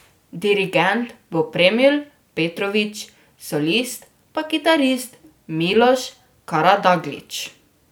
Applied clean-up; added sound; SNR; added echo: none; none; none; none.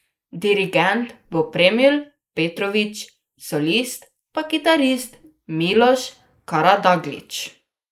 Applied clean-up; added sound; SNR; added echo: neural mask model Resemble Enhance denoiser.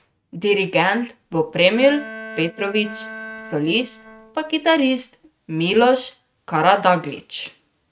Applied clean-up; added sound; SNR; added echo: neural mask model RNNoise.